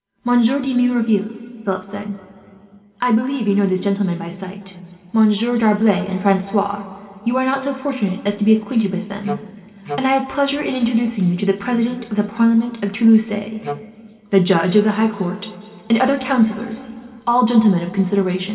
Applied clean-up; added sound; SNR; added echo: none; Wind instrument, woodwind instrument; 11 dB; reverberation time 2.3 s.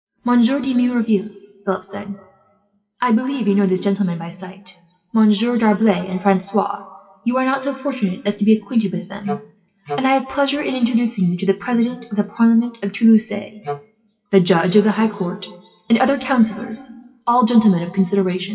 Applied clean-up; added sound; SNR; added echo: classical method WPE with log-MMSE.